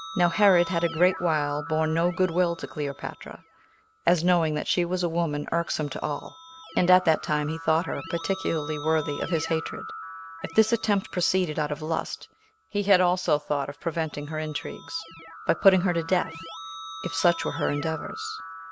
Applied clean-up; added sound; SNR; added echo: none; Keyboard (musical); 14 dB; none.